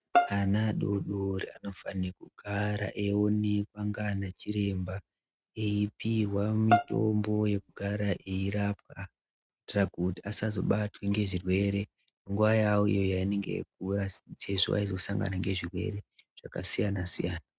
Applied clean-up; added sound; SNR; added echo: neural mask model RNNoise.